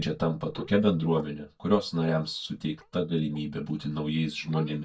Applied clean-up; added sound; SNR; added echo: neural mask model DeepFilterNet 3.